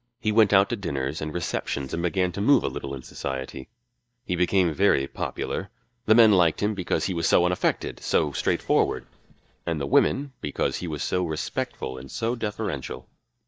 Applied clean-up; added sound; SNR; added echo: neural mask model DeepFilterNet 3.